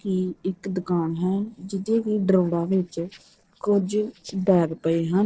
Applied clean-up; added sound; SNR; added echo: neural separator model SepFormer DNS4.